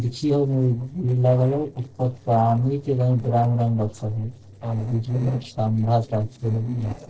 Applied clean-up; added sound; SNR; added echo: neural separator model SepFormer DNS4.